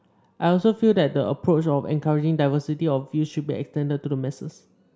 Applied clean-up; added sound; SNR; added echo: none; none; none; none.